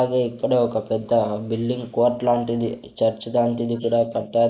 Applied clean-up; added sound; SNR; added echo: neural mask model Resemble Enhance denoiser.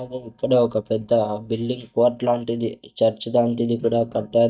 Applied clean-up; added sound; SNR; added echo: neural mask model DeepFilterNet 3.